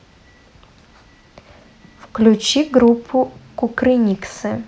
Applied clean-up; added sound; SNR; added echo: none; none; none; none.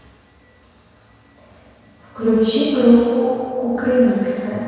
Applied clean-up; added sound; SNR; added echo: none; none; none; reverberation time 1.9 s.